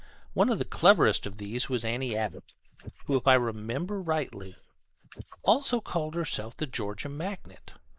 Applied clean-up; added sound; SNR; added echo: neural mask model Resemble Enhance denoiser.